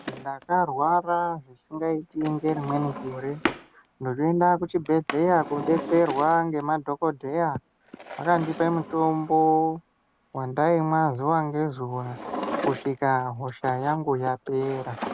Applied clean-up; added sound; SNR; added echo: none; Drawer open or close; 13 dB; none.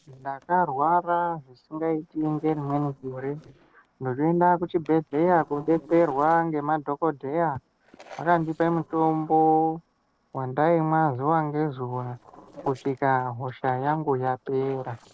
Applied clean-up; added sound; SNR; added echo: neural separator model SepFormer DNS4.